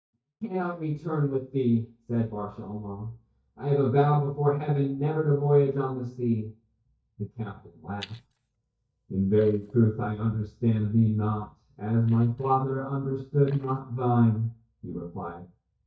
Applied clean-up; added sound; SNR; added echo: neural mask model DeepFilterNet 3.